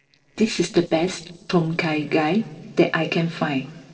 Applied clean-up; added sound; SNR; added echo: neural separator model SepFormer DNS4.